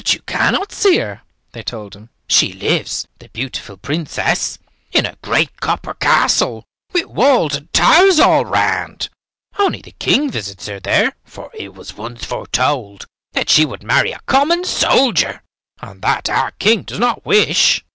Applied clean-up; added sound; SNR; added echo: none; none; none; none.